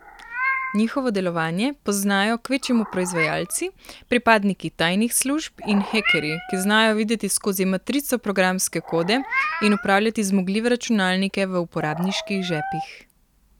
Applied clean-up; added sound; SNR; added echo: none; Meow; 10 dB; none.